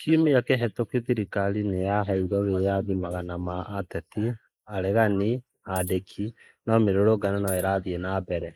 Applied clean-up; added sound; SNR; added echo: neural mask model Resemble Enhance denoiser.